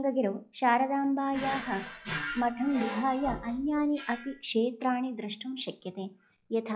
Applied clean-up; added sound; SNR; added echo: classical method log-MMSE.